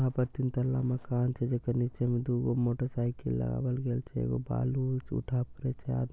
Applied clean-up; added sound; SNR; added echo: none; none; none; none.